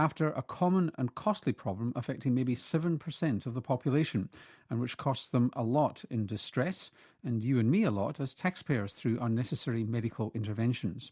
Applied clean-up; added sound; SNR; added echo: none; none; none; none.